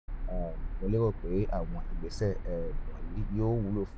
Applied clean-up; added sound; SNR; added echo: none; Car; 1 dB; none.